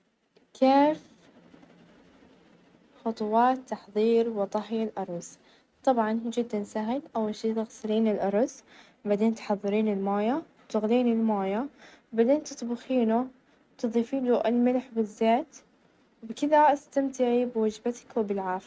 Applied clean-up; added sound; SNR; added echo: none; none; none; none.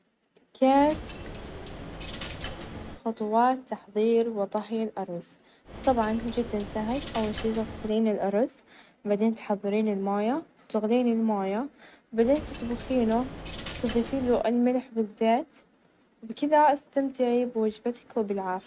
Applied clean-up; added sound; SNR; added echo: none; Coin (dropping); 11 dB; none.